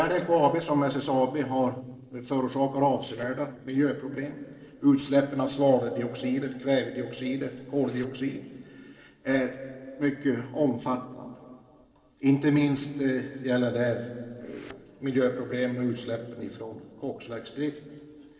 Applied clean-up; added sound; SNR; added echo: neural separator model SepFormer DNS4.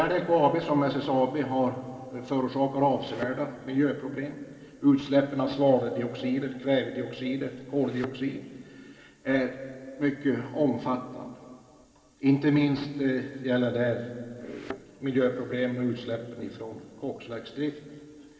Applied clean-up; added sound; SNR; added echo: none; Thump, thud; 15 dB; reverberation time 2.4 s.